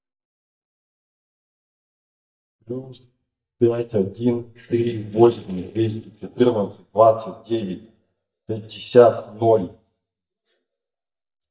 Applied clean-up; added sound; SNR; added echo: neural mask model DeepFilterNet 3.